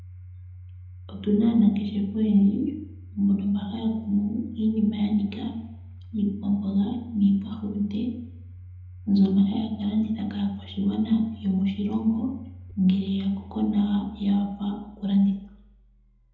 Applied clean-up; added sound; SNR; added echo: none; Domestic sounds, home sounds; 17 dB; reverberation time 0.8 s.